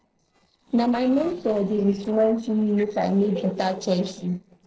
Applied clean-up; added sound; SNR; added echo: neural separator model SepFormer DNS4.